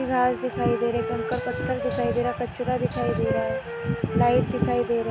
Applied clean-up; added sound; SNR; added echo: none; Rattle (instrument) + Wind instrument, woodwind instrument; 7 dB; none.